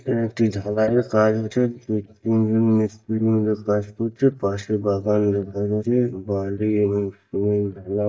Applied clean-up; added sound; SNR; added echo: neural mask model DeepFilterNet 3.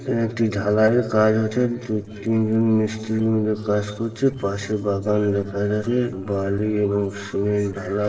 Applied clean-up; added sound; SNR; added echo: neural separator model SepFormer DNS4.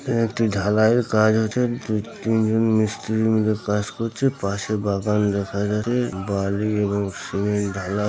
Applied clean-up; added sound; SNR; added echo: none; none; none; none.